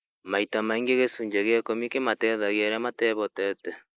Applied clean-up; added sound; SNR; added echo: neural mask model Resemble Enhance denoiser.